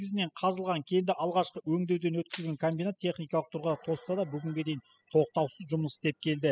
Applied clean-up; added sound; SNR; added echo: classical method spectral subtraction.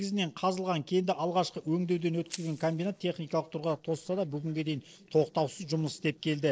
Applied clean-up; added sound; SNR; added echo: neural separator model SepFormer DNS4.